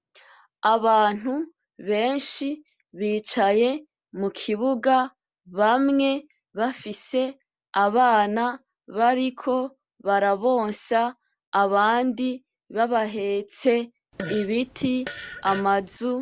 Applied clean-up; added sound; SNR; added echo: none; Fart; 11 dB; none.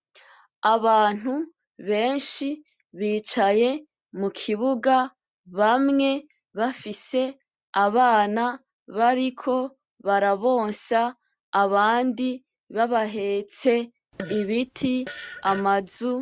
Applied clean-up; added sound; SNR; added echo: neural mask model RNNoise.